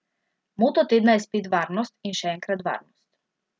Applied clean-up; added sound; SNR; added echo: none; none; none; none.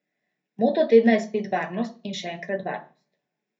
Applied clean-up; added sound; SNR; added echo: none; none; none; reverberation time 0.3 s.